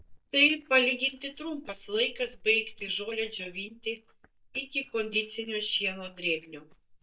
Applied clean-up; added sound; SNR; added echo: neural mask model DeepFilterNet 3.